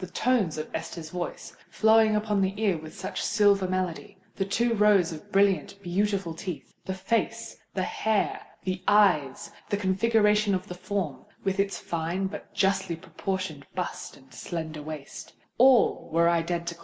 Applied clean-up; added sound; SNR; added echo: neural mask model Resemble Enhance denoiser.